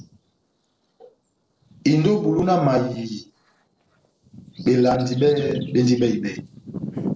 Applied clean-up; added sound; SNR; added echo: neural separator model SepFormer DNS4.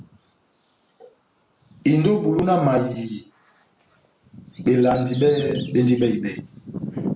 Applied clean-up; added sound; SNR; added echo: none; Bird vocalization, bird call, bird song; 13 dB; none.